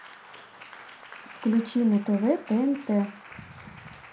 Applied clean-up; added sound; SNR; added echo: none; Applause; 19 dB; reverberation time 0.2 s.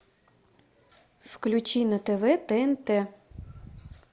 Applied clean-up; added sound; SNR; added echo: none; none; none; none.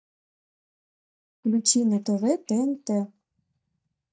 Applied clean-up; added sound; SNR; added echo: neural mask model DeepFilterNet 3.